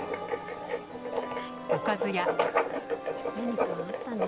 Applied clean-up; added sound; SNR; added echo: none; Writing; -4 dB; none.